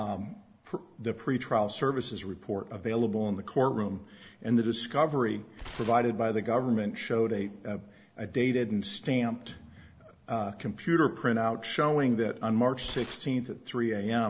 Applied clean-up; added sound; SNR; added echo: none; Tearing; 17 dB; none.